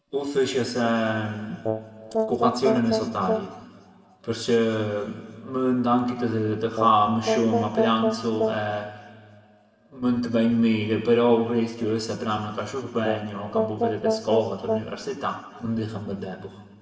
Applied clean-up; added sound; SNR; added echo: none; Brass instrument; 2 dB; reverberation time 2.0 s.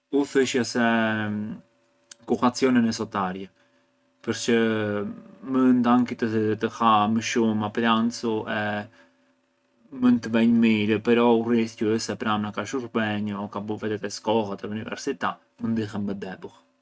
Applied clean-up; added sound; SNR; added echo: none; none; none; none.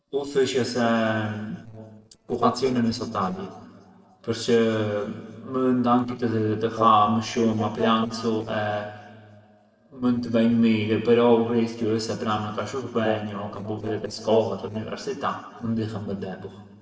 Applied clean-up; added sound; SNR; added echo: neural separator model SepFormer DNS4.